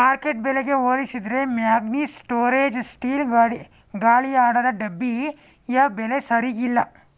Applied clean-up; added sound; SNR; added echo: none; none; none; none.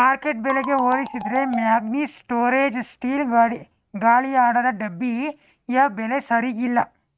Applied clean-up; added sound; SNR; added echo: neural mask model RNNoise.